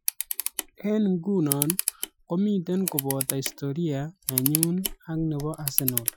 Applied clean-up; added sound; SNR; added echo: classical method Wiener filter.